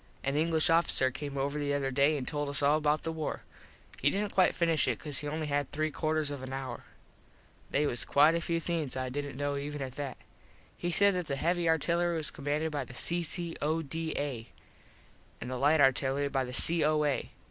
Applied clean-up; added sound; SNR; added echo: none; none; none; none.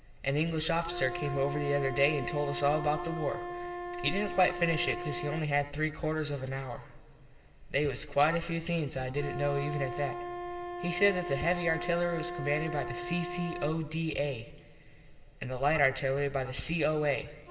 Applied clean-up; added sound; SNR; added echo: none; Wind instrument, woodwind instrument; 9 dB; reverberation time 2.9 s.